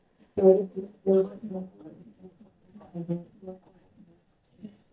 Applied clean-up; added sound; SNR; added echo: neural mask model DeepFilterNet 3.